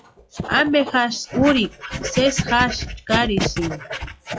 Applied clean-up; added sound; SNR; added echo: classical method log-MMSE.